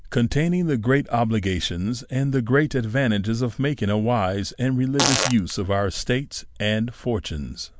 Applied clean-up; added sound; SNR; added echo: none; Fart; 2 dB; none.